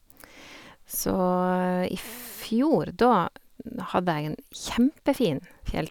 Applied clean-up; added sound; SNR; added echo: none; none; none; none.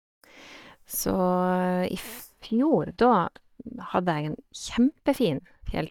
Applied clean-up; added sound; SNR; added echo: neural mask model DeepFilterNet 3.